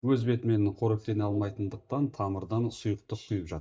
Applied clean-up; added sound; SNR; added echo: neural mask model DeepFilterNet 3.